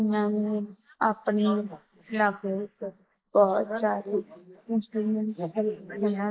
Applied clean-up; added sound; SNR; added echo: neural mask model Resemble Enhance denoiser.